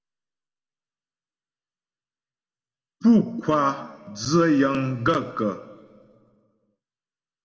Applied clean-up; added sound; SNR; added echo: none; none; none; reverberation time 1.3 s.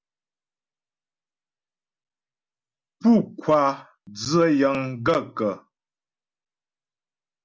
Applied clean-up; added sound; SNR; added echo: none; none; none; none.